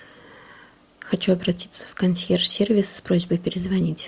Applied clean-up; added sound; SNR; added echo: none; none; none; none.